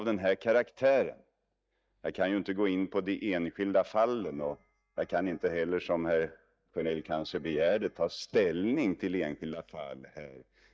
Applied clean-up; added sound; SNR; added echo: neural mask model DeepFilterNet 3.